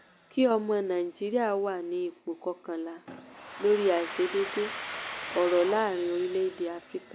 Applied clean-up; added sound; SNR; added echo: none; Domestic sounds, home sounds; 12 dB; none.